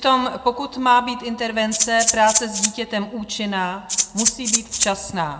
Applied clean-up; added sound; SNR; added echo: none; Rattle (instrument); 0 dB; reverberation time 0.4 s.